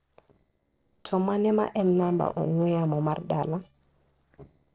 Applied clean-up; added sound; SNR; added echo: neural separator model SepFormer DNS4.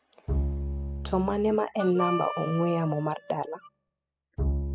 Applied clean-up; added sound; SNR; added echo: classical method spectral subtraction.